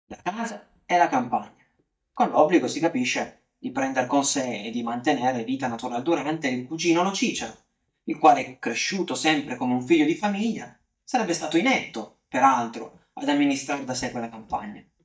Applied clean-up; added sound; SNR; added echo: neural mask model DeepFilterNet 3.